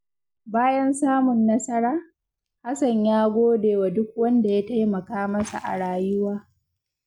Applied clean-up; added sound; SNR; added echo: none; none; none; none.